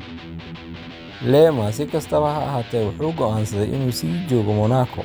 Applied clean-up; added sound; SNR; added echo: none; Electric guitar; 15 dB; none.